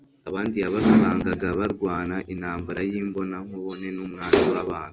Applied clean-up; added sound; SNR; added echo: none; none; none; none.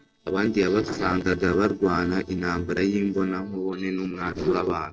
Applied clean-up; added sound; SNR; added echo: neural separator model SepFormer DNS4.